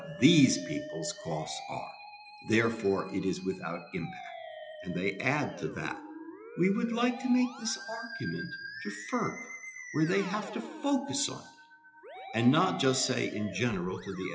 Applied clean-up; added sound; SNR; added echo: classical method WPE with log-MMSE.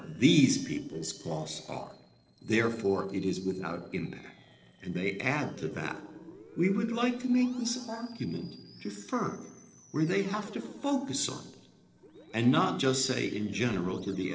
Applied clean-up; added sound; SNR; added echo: neural separator model SepFormer DNS4.